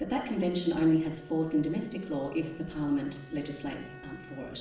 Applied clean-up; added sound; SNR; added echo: none; Bowed string instrument; 20 dB; reverberation time 0.8 s.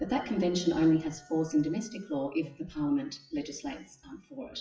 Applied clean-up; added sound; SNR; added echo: classical method WPE with log-MMSE.